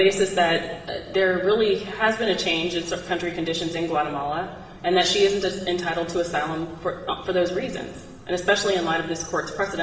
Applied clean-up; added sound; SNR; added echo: none; none; none; reverberation time 1.2 s.